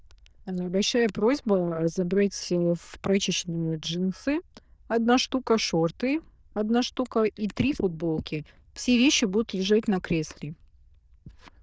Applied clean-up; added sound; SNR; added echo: neural diffusion model UNIVERSE++.